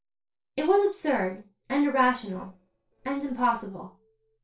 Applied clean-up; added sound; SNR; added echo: neural separator model SepFormer DNS4.